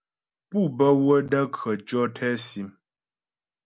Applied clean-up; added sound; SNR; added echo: none; none; none; none.